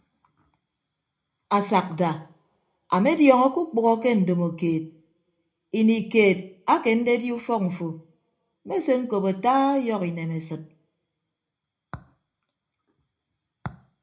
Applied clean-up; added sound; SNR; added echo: none; none; none; reverberation time 0.3 s.